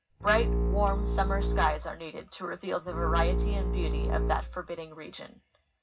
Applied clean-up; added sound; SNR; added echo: none; Bowed string instrument; -4 dB; reverberation time 0.4 s.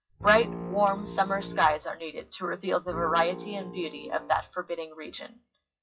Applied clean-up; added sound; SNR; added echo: classical method WPE with log-MMSE.